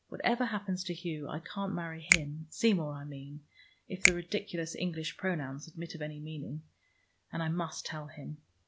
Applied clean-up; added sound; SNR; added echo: none; Finger snapping; -2 dB; none.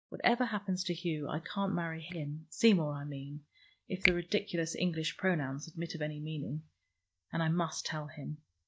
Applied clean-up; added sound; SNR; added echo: neural mask model DeepFilterNet 3.